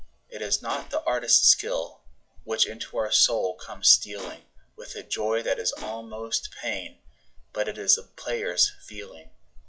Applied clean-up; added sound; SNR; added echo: classical method log-MMSE.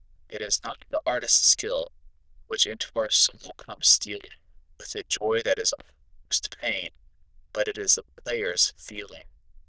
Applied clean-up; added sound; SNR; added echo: neural diffusion model UNIVERSE++.